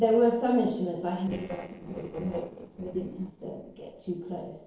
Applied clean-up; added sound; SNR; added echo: neural separator model SepFormer DNS4.